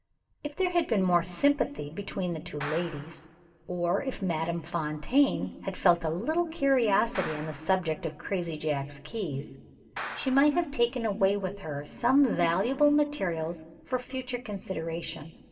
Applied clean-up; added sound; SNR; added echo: none; Clapping; 15 dB; reverberation time 2.0 s.